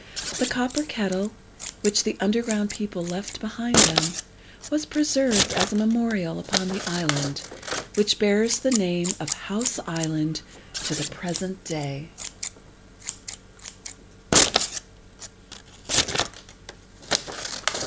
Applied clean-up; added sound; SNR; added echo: none; Scissors; 2 dB; none.